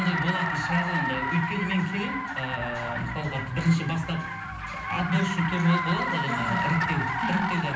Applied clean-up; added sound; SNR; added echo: none; Car; 3 dB; reverberation time 0.6 s.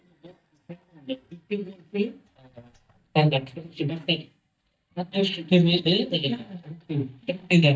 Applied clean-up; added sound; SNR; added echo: neural mask model DeepFilterNet 3.